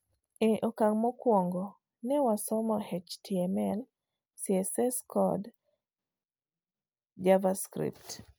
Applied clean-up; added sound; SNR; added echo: none; none; none; none.